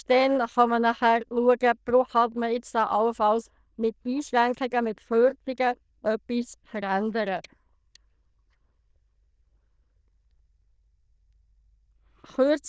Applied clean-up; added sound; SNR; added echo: neural diffusion model UNIVERSE++.